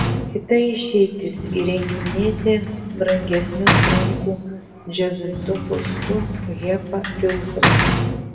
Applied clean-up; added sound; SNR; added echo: none; Sliding door / Slam; 1 dB; reverberation time 1.6 s.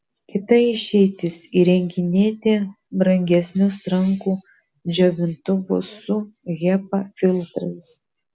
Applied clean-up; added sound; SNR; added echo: none; none; none; none.